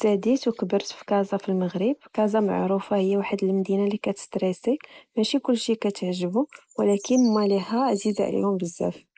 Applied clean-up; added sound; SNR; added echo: neural mask model Resemble Enhance denoiser.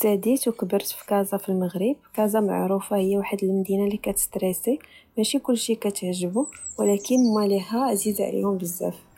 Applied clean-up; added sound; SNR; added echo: classical method log-MMSE.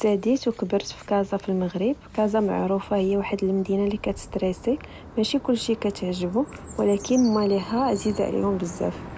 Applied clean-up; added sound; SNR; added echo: none; Chirp, tweet; 16 dB; none.